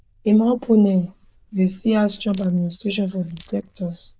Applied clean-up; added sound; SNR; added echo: neural diffusion model UNIVERSE++.